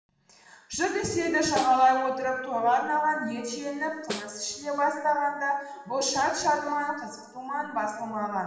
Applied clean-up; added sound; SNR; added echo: none; Snare drum; 14 dB; reverberation time 1.1 s.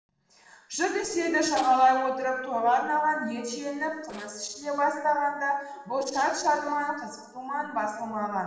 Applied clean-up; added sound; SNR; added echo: neural separator model SepFormer DNS4.